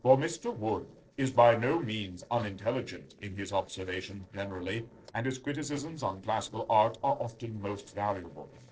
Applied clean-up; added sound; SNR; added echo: neural separator model SepFormer DNS4.